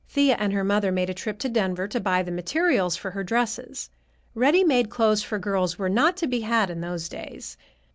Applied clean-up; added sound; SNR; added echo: none; none; none; none.